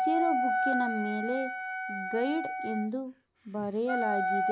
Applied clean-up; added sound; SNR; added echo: none; Wind instrument, woodwind instrument; -1 dB; none.